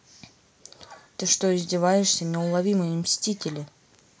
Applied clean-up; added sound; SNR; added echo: none; none; none; none.